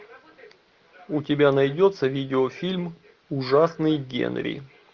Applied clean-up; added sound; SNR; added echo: none; none; none; none.